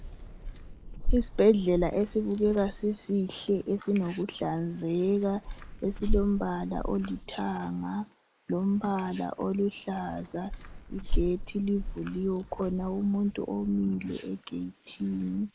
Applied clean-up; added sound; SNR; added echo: neural mask model Resemble Enhance denoiser.